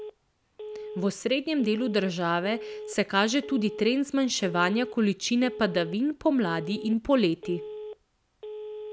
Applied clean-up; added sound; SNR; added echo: none; Telephone; 13 dB; none.